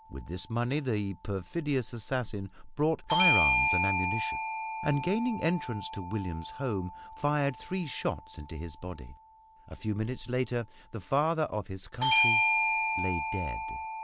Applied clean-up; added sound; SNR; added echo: none; Bell / Doorbell; 1 dB; none.